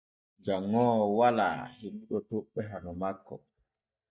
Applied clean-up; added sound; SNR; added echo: neural mask model DeepFilterNet 3.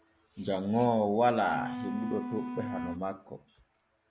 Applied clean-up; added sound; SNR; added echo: none; Wind instrument, woodwind instrument; 8 dB; none.